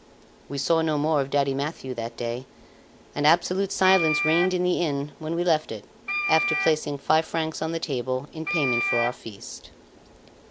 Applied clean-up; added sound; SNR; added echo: none; Wind instrument, woodwind instrument; 3 dB; none.